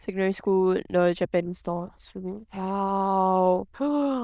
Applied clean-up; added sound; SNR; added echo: neural diffusion model UNIVERSE++.